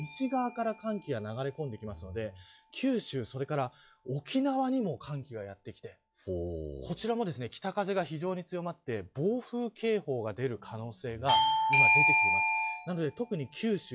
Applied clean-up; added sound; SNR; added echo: classical method log-MMSE.